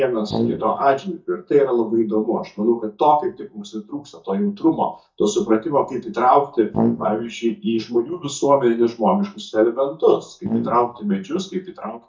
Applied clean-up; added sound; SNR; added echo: neural mask model DeepFilterNet 3.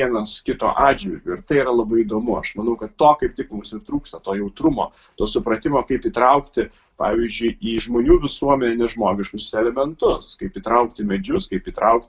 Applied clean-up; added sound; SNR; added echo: none; none; none; none.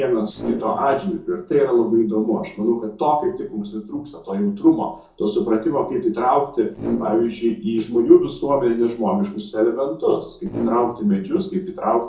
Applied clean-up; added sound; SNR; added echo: neural separator model SepFormer DNS4.